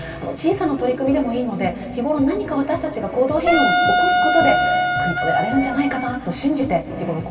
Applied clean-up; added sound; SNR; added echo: none; Wind instrument, woodwind instrument; -2 dB; reverberation time 2.9 s.